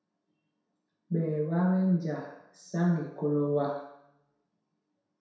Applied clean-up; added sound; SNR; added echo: none; none; none; reverberation time 0.7 s.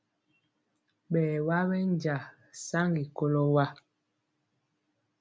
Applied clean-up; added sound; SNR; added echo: none; none; none; none.